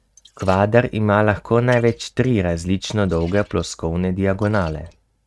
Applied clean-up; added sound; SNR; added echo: neural mask model RNNoise.